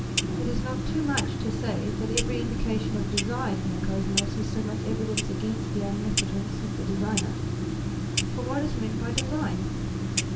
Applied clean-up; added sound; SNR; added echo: none; Clock; -3 dB; reverberation time 0.3 s.